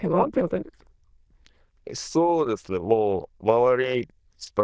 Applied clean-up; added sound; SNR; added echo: neural diffusion model UNIVERSE++.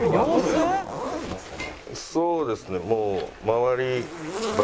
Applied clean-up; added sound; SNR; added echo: none; Zipper (clothing); 7 dB; none.